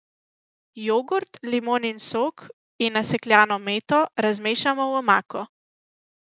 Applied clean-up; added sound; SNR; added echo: none; none; none; none.